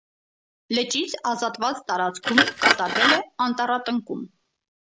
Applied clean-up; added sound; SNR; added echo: none; Glass; -2 dB; none.